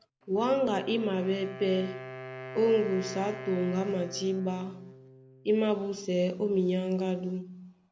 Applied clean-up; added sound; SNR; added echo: none; Wind instrument, woodwind instrument; 15 dB; none.